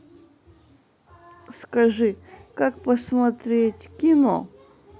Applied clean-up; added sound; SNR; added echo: none; none; none; none.